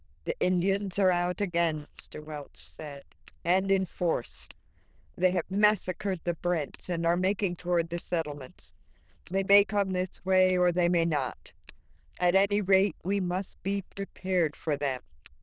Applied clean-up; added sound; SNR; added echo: neural diffusion model UNIVERSE++.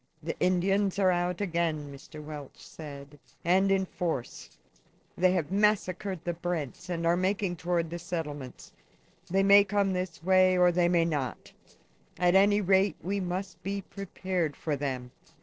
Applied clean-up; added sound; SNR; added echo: neural separator model SepFormer DNS4.